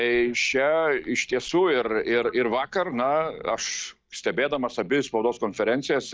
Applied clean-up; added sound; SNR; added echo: neural mask model DeepFilterNet 3.